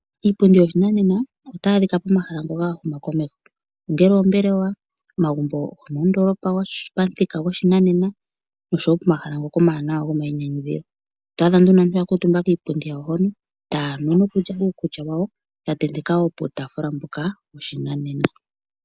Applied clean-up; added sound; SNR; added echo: none; none; none; none.